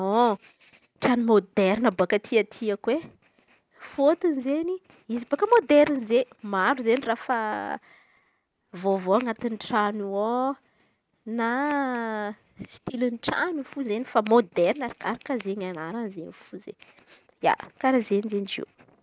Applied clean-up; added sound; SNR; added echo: none; none; none; none.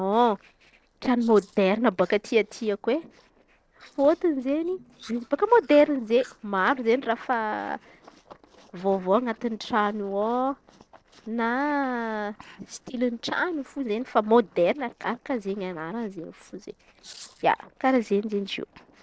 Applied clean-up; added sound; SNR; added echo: neural separator model SepFormer DNS4.